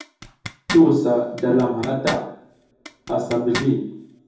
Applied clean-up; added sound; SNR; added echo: none; Zipper (clothing); 13 dB; reverberation time 0.7 s.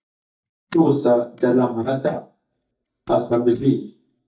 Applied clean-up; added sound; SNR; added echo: neural mask model DeepFilterNet 3.